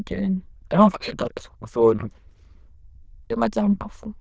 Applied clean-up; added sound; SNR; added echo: neural diffusion model UNIVERSE++.